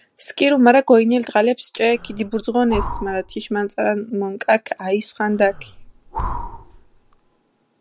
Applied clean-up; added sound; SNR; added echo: none; Breathing; 11 dB; none.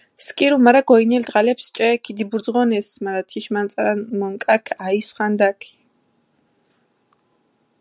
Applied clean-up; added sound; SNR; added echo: none; none; none; none.